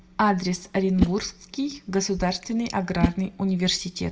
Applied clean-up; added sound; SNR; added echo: none; Whoosh, swoosh, swish; 8 dB; reverberation time 0.4 s.